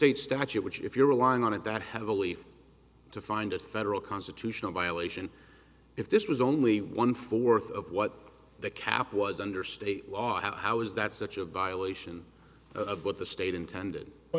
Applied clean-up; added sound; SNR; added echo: none; none; none; none.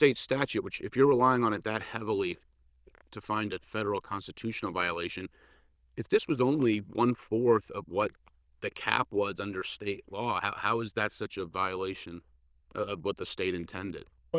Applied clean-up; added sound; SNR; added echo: neural diffusion model UNIVERSE++.